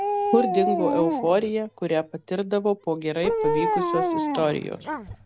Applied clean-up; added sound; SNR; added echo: none; Dog; 2 dB; none.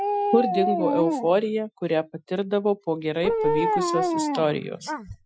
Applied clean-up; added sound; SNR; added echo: classical method Wiener filter.